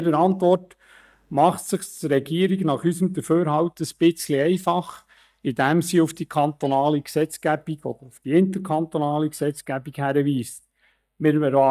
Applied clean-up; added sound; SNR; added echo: neural mask model DeepFilterNet 3.